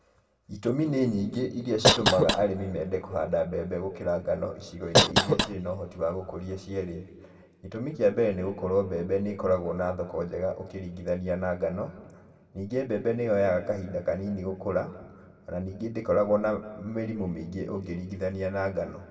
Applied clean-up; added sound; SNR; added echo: none; Cough; -2 dB; reverberation time 1.1 s.